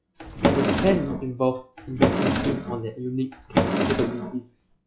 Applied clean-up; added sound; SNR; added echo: classical method log-MMSE.